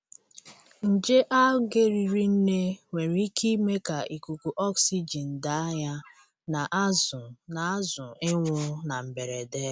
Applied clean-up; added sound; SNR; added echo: none; none; none; none.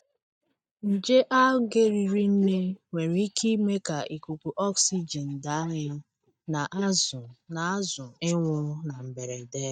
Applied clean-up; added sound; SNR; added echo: neural mask model DeepFilterNet 3.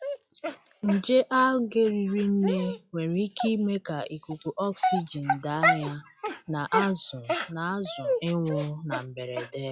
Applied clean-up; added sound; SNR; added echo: classical method log-MMSE.